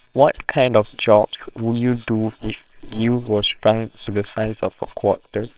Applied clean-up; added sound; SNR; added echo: neural separator model SepFormer WHAMR!.